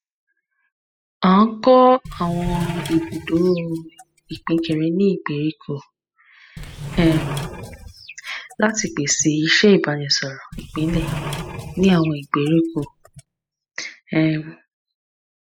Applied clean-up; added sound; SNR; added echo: classical method spectral subtraction.